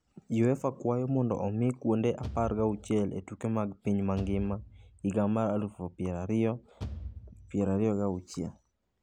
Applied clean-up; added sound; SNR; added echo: none; Bass drum / Thump, thud; 13 dB; none.